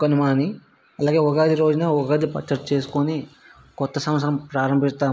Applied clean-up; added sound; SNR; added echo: none; none; none; none.